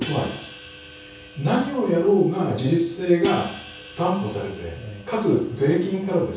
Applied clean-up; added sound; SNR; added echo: none; Hi-hat; 15 dB; reverberation time 0.6 s.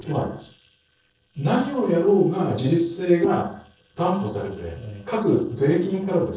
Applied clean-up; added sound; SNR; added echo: neural separator model SepFormer DNS4.